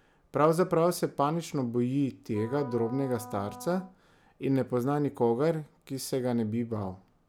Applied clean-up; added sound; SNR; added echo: none; Wind instrument, woodwind instrument; 18 dB; none.